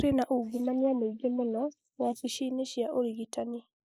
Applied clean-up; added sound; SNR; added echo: neural mask model Resemble Enhance denoiser.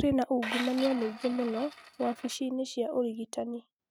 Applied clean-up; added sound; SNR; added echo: neural mask model RNNoise.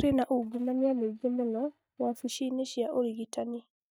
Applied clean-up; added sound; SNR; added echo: neural mask model DeepFilterNet 3.